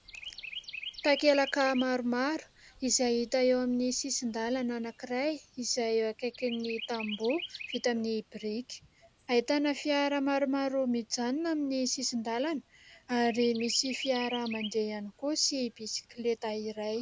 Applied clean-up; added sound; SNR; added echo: none; Chirp, tweet; 16 dB; none.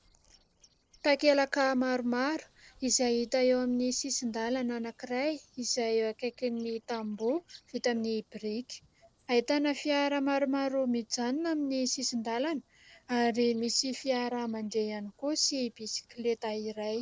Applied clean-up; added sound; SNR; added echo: neural separator model SepFormer DNS4.